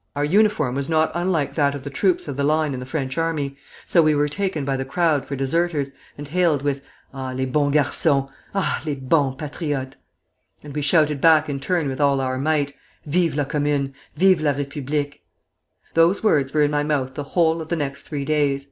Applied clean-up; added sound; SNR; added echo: none; none; none; none.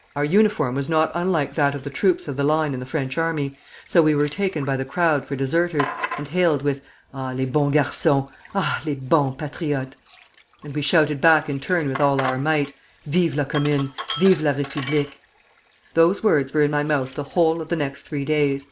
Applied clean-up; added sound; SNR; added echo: none; Sink (filling or washing); 16 dB; none.